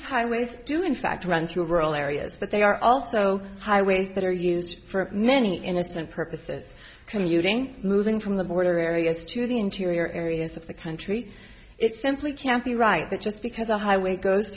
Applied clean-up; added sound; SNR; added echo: none; none; none; none.